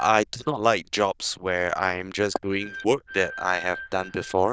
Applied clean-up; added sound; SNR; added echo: neural diffusion model UNIVERSE++.